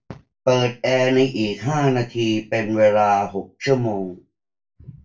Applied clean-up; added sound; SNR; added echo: none; none; none; reverberation time 0.2 s.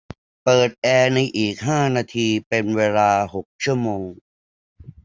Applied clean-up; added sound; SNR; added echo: none; none; none; none.